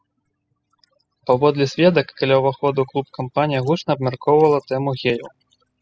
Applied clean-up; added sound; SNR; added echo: classical method spectral subtraction.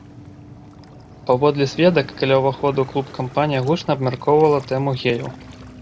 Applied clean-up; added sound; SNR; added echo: none; Waves, surf; 19 dB; none.